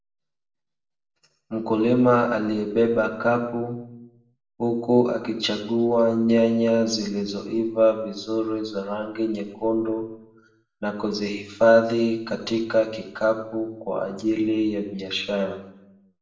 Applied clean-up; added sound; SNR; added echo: none; none; none; reverberation time 0.7 s.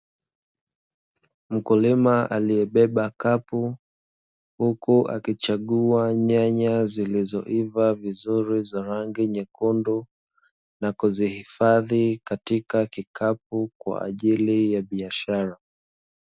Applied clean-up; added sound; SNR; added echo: none; none; none; none.